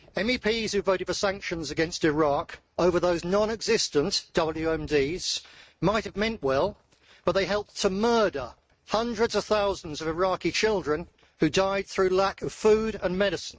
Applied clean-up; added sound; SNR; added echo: neural mask model RNNoise.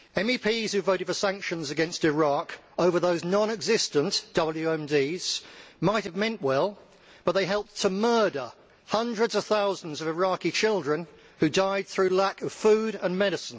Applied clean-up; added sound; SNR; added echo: none; none; none; none.